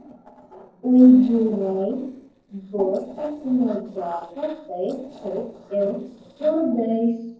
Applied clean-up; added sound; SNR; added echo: neural separator model SepFormer DNS4.